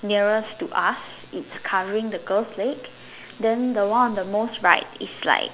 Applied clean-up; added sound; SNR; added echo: none; none; none; none.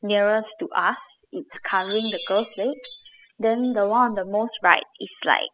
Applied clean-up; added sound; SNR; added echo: classical method spectral subtraction.